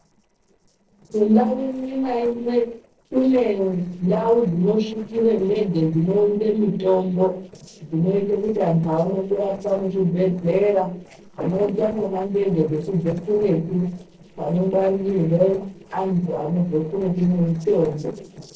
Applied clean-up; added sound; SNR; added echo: neural separator model SepFormer DNS4.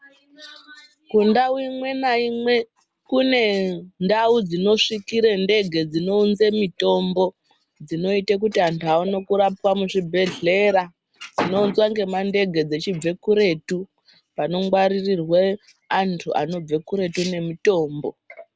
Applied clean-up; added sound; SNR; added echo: none; none; none; none.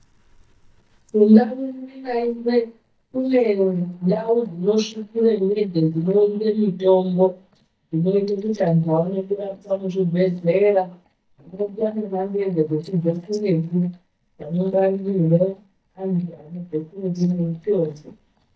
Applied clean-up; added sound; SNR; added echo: neural mask model DeepFilterNet 3.